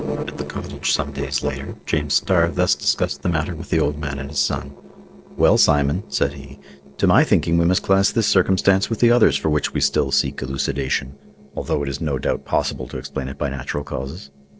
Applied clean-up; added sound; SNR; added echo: neural separator model SepFormer DNS4.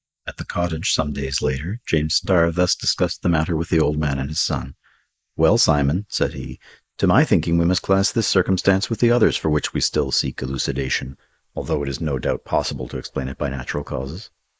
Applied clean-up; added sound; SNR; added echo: neural mask model Resemble Enhance denoiser.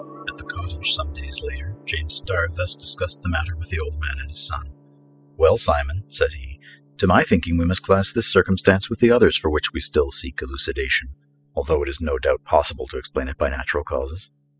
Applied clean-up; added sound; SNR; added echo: classical method spectral subtraction.